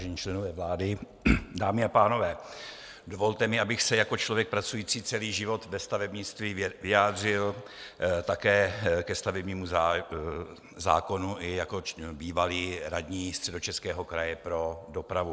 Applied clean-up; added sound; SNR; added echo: none; none; none; none.